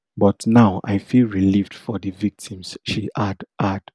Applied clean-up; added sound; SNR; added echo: none; none; none; none.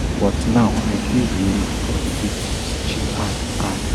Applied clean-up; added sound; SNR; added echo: none; Train; -1 dB; none.